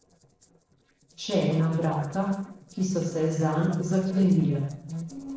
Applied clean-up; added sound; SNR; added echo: neural separator model SepFormer DNS4.